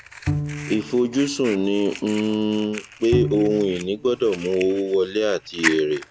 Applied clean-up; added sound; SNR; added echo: none; Bowed string instrument + Fire; 9 dB; none.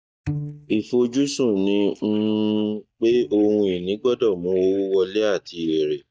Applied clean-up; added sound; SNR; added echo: neural mask model DeepFilterNet 3.